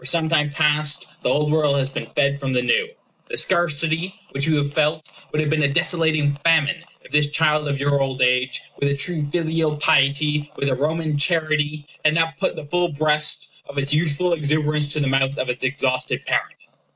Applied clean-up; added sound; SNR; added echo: none; none; none; none.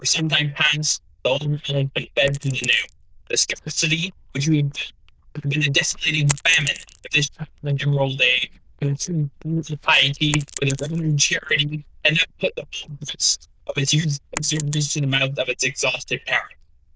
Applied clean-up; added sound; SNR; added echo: neural diffusion model UNIVERSE++.